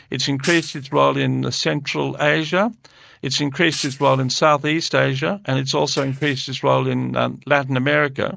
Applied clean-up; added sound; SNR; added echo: neural mask model RNNoise.